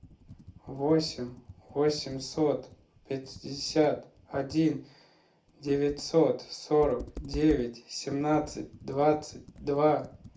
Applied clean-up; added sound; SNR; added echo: none; Computer keyboard; 18 dB; reverberation time 0.3 s.